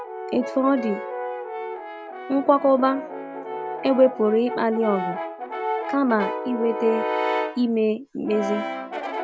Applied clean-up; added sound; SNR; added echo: none; Brass instrument; 6 dB; none.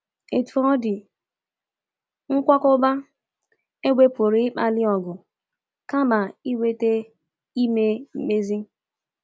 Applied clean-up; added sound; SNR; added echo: none; none; none; none.